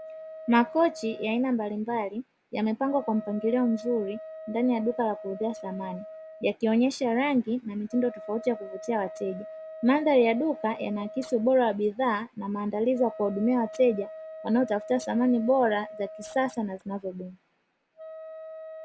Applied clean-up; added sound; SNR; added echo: none; Wind instrument, woodwind instrument; 16 dB; none.